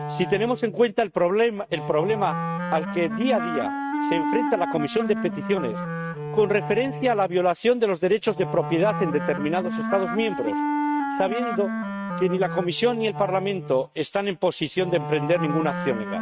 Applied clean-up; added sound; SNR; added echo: neural mask model RNNoise.